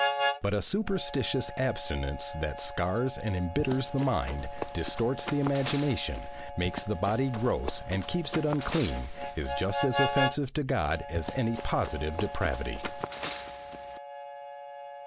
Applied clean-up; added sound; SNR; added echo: none; Run + Harmonica; 6 dB; none.